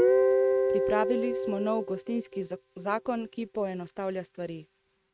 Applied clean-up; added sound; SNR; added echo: neural mask model RNNoise.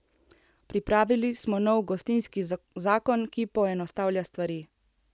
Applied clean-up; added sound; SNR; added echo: none; none; none; none.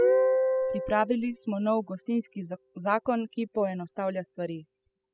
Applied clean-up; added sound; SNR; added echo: classical method spectral subtraction.